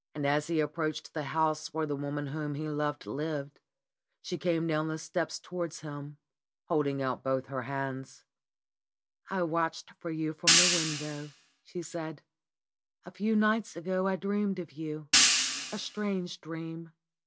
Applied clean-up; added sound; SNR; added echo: none; Hi-hat; -4 dB; none.